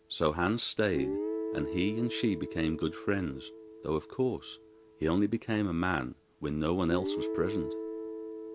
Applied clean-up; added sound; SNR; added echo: none; Guitar; 7 dB; none.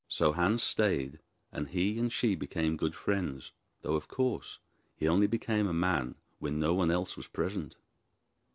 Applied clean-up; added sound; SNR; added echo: none; none; none; none.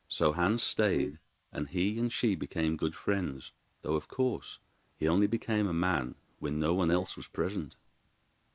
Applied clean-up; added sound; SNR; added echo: neural mask model Resemble Enhance denoiser.